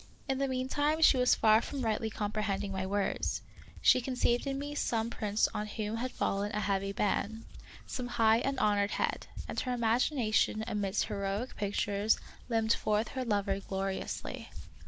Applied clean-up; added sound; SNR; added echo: none; Hands; 11 dB; none.